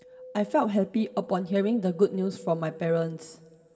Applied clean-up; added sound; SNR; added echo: none; Wind; 18 dB; reverberation time 1.4 s.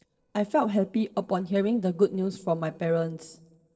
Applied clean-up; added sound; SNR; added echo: neural separator model SepFormer DNS4.